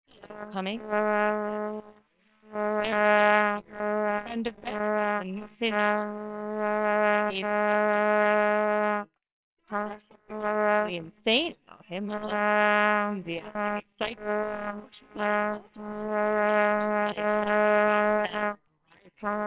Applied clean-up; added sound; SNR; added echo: neural separator model SepFormer WHAMR!.